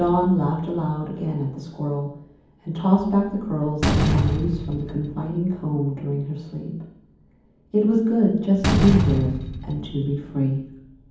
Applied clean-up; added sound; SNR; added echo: none; Slam; 5 dB; reverberation time 1.2 s.